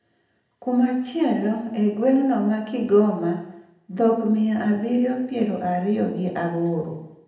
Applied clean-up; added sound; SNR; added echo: none; none; none; reverberation time 0.8 s.